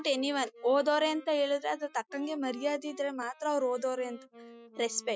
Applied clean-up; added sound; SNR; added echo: classical method Wiener filter.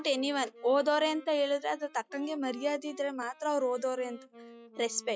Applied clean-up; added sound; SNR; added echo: classical method log-MMSE.